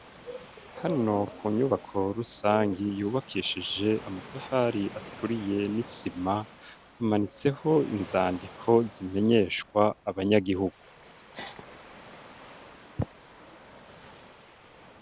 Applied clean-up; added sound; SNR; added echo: none; Waves, surf; 19 dB; none.